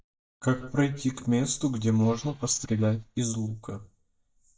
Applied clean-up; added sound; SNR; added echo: neural mask model DeepFilterNet 3.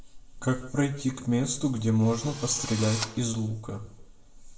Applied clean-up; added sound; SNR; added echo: none; Drill; 10 dB; reverberation time 0.7 s.